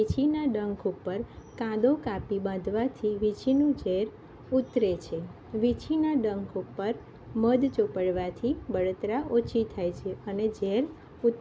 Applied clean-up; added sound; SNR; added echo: none; none; none; none.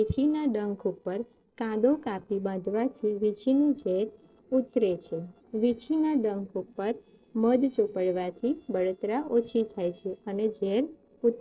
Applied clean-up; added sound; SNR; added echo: neural separator model SepFormer DNS4.